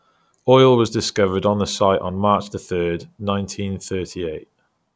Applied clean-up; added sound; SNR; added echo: none; none; none; none.